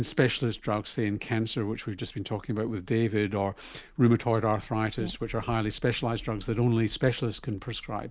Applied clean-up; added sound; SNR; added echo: none; Bird; 20 dB; none.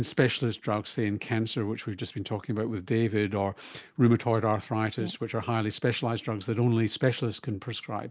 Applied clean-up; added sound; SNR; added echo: none; none; none; none.